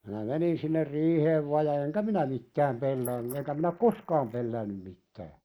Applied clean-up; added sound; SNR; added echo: neural mask model Resemble Enhance denoiser.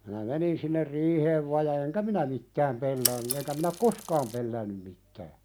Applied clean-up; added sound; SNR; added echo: none; Mechanisms / Bicycle; 6 dB; none.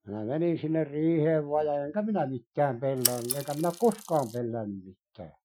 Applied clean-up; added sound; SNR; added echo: classical method Wiener filter.